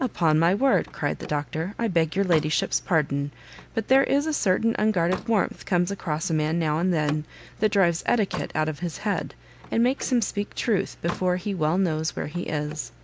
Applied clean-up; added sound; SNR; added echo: none; Slam; 18 dB; none.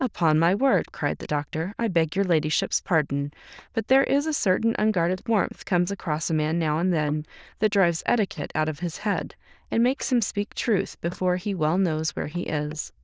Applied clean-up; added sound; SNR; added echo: neural diffusion model UNIVERSE++.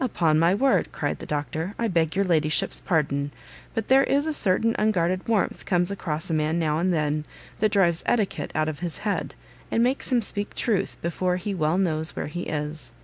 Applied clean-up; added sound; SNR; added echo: none; none; none; none.